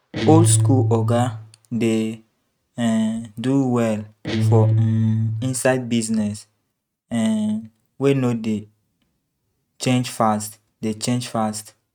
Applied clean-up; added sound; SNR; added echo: neural mask model RNNoise.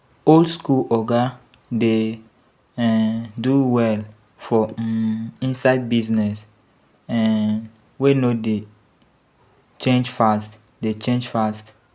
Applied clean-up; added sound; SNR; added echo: none; none; none; none.